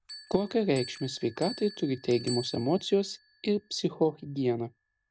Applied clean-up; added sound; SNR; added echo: none; Bell; 17 dB; none.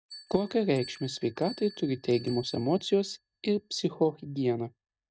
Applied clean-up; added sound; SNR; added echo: neural mask model RNNoise.